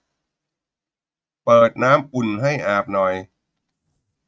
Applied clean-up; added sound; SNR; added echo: neural mask model RNNoise.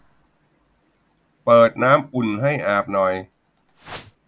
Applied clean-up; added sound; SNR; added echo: none; Whoosh, swoosh, swish; 17 dB; none.